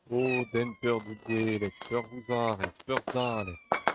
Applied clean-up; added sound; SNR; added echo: neural mask model RNNoise.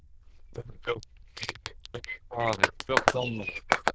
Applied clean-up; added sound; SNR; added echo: neural diffusion model UNIVERSE++.